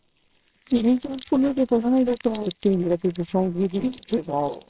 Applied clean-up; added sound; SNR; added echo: neural separator model SepFormer WHAMR!.